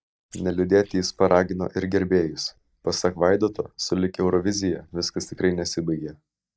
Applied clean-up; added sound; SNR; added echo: neural mask model DeepFilterNet 3.